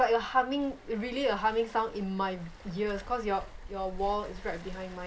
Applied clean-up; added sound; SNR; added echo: none; Waves, surf; 14 dB; none.